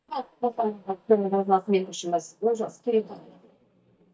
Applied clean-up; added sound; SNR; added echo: neural mask model DeepFilterNet 3.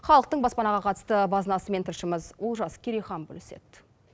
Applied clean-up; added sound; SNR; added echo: none; none; none; none.